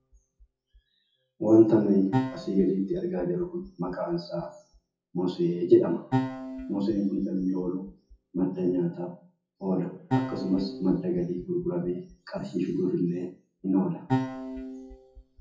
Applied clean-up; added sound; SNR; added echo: classical method WPE with log-MMSE.